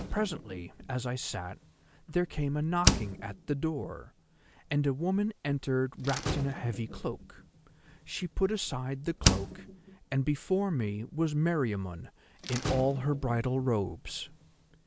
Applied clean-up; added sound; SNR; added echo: none; Slam; 5 dB; none.